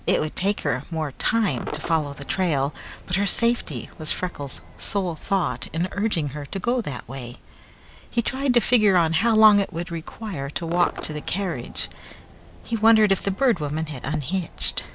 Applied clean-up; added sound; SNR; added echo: none; Crowd / Cheering / Fireworks; 19 dB; none.